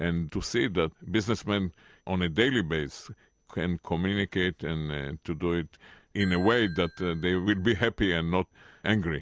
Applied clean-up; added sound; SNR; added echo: none; Ringtone / Bell; 19 dB; none.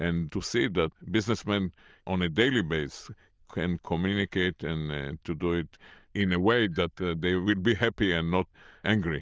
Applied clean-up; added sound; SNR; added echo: neural diffusion model UNIVERSE++.